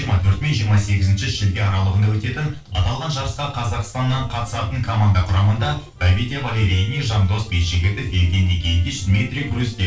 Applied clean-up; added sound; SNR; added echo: neural separator model SepFormer DNS4.